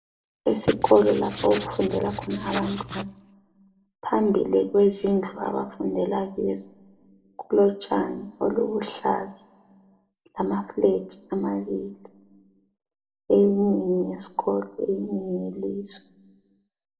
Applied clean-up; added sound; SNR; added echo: none; Writing; 7 dB; reverberation time 0.7 s.